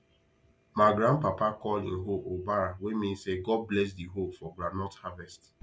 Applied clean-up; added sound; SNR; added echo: none; none; none; none.